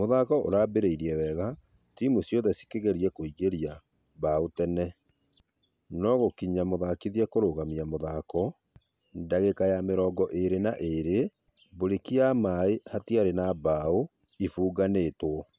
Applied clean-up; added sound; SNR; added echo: none; none; none; none.